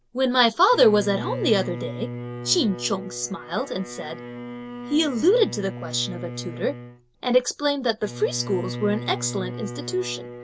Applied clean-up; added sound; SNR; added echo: none; Bowed string instrument; 10 dB; none.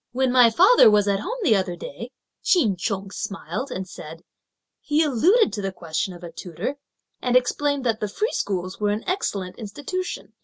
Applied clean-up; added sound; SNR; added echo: none; none; none; none.